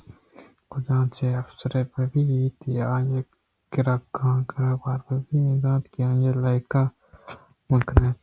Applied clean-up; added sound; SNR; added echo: none; none; none; none.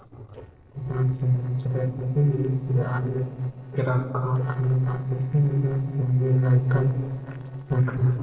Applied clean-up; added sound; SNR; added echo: neural separator model SepFormer DNS4.